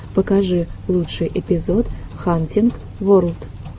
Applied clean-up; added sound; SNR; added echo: none; none; none; none.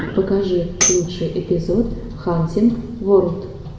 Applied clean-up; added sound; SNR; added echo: none; Tambourine; 5 dB; reverberation time 1.0 s.